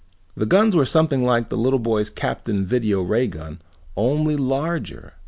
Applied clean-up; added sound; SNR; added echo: none; none; none; none.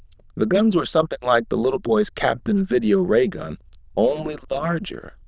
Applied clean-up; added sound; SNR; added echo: neural diffusion model UNIVERSE++.